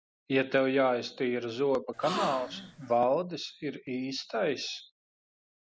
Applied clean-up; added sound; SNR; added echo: none; Gasp; 6 dB; none.